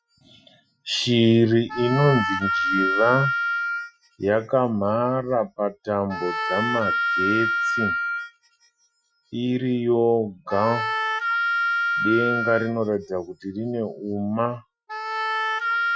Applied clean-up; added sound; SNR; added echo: classical method Wiener filter.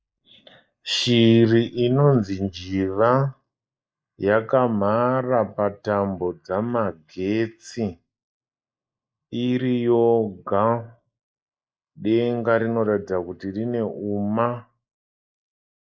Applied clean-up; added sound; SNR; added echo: neural mask model Resemble Enhance denoiser.